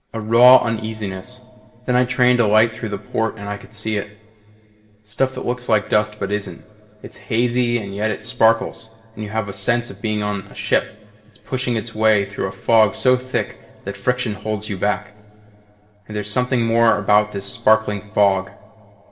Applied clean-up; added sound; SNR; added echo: none; none; none; reverberation time 2.5 s.